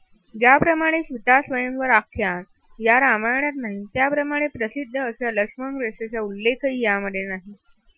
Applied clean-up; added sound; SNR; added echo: classical method Wiener filter.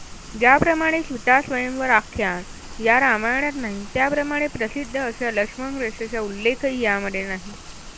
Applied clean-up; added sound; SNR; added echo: none; Rain; 15 dB; none.